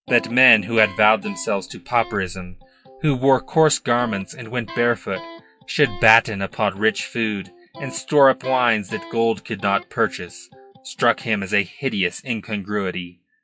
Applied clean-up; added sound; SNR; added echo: classical method log-MMSE.